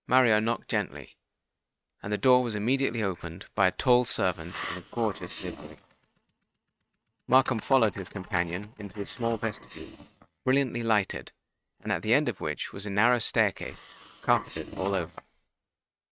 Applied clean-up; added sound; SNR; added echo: neural mask model RNNoise.